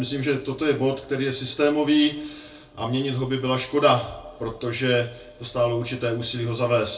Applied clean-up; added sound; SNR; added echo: none; none; none; reverberation time 0.3 s.